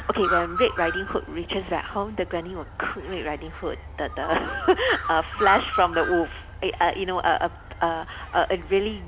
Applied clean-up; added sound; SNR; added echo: none; Bird; 7 dB; none.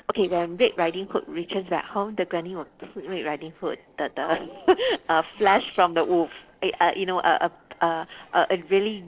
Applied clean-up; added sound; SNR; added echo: neural separator model SepFormer DNS4.